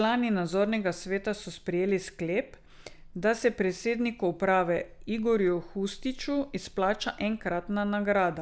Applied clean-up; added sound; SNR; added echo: none; none; none; none.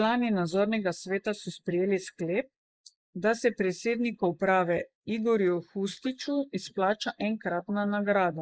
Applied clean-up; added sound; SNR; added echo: neural mask model Resemble Enhance denoiser.